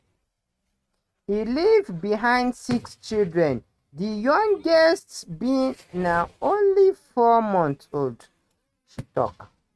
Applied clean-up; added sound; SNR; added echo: neural mask model RNNoise.